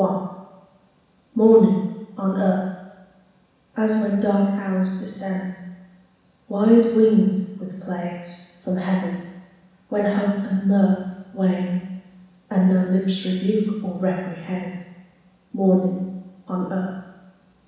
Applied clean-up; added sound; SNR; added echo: none; none; none; reverberation time 1.1 s.